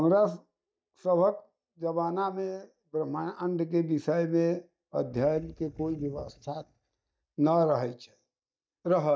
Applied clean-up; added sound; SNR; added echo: neural mask model DeepFilterNet 3.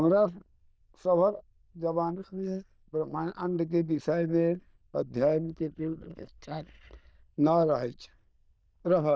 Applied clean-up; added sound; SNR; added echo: neural diffusion model UNIVERSE++.